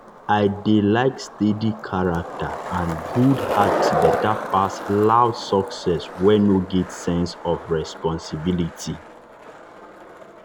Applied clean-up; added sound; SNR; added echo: none; Skateboard; 7 dB; none.